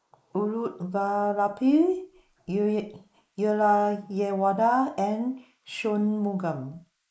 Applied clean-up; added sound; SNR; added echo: neural mask model Resemble Enhance denoiser.